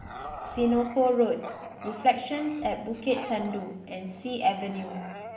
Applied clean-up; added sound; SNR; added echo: none; Bark / Growling; 13 dB; reverberation time 2.0 s.